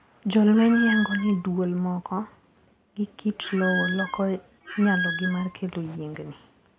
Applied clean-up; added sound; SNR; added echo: none; Squeak; 5 dB; none.